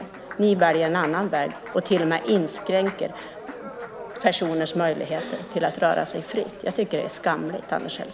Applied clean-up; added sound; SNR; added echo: none; Applause; 14 dB; none.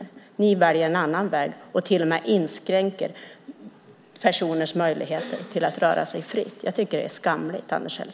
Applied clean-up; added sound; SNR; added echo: none; none; none; none.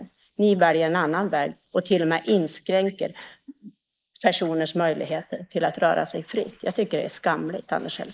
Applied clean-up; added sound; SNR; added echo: neural mask model Resemble Enhance denoiser.